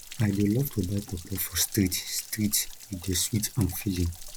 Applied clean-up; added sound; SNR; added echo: none; Stream / Trickle, dribble / Splash, splatter; 15 dB; none.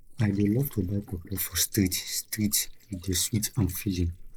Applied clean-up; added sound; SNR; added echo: neural mask model Resemble Enhance denoiser.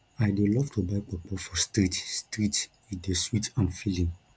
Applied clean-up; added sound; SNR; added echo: none; none; none; none.